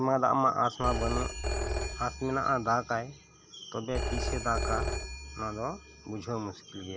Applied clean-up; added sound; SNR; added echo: none; Telephone; 4 dB; none.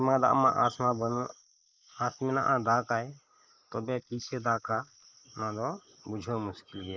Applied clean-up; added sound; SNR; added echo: neural mask model Resemble Enhance denoiser.